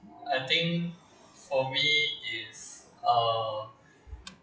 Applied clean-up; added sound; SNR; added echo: classical method WPE with log-MMSE.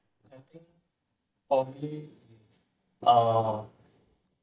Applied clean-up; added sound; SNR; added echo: neural mask model DeepFilterNet 3.